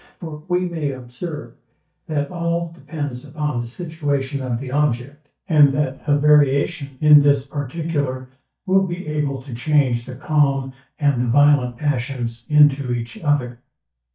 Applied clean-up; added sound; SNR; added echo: neural mask model DeepFilterNet 3.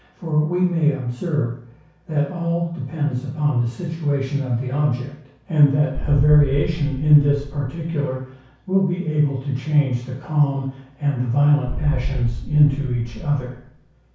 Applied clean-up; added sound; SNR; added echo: none; Boom; 6 dB; reverberation time 0.6 s.